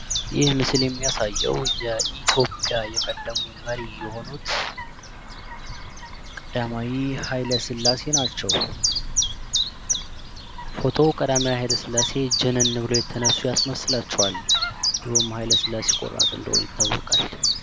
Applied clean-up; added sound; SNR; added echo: none; Chirp, tweet; -1 dB; none.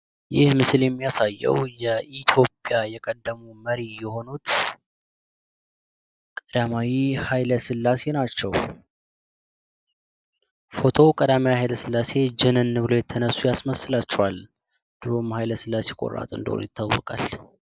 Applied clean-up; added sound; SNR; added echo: none; none; none; none.